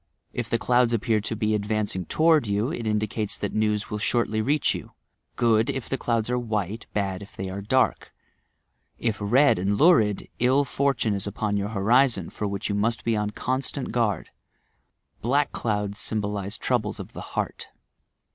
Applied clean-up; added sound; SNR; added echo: none; none; none; none.